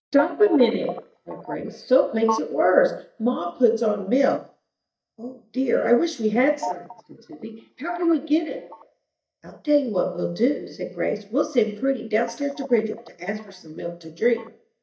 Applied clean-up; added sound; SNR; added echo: neural mask model DeepFilterNet 3.